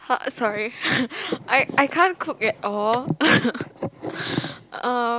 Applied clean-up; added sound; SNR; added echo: none; none; none; none.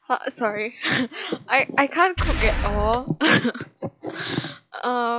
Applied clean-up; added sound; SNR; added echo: classical method log-MMSE.